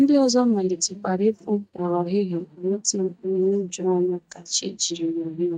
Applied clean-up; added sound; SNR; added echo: neural mask model DeepFilterNet 3.